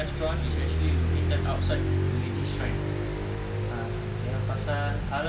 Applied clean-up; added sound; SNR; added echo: none; none; none; none.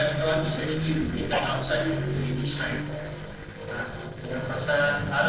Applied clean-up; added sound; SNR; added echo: neural separator model SepFormer DNS4.